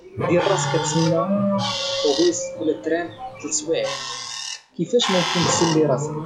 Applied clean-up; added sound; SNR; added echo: classical method log-MMSE.